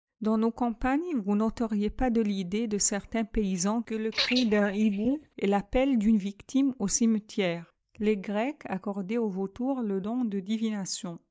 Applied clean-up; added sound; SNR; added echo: neural mask model DeepFilterNet 3.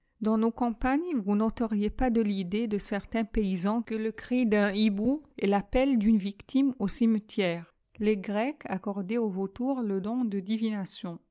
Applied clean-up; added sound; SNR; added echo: none; none; none; none.